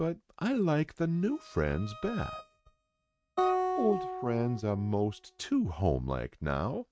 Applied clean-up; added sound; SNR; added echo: neural mask model RNNoise.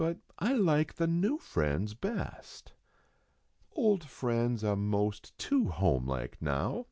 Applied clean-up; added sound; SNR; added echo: none; none; none; none.